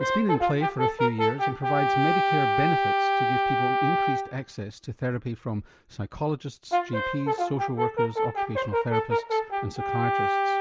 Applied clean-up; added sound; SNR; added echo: none; Brass instrument; -4 dB; none.